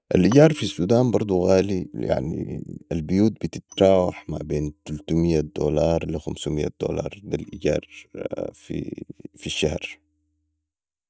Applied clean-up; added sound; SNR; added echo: neural mask model DeepFilterNet 3.